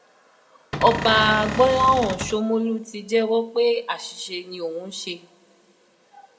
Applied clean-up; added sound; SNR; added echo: none; Cupboard open or close / Door; 5 dB; reverberation time 0.9 s.